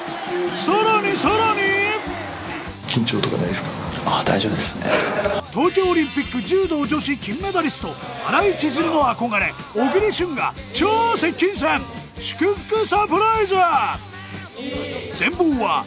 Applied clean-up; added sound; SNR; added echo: none; none; none; none.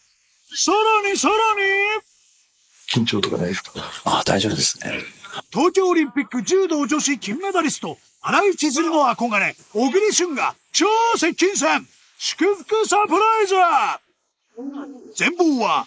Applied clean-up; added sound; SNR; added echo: neural mask model Resemble Enhance denoiser.